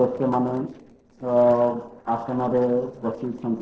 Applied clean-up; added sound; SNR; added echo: neural separator model SepFormer DNS4.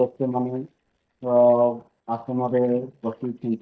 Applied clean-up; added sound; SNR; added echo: neural mask model DeepFilterNet 3.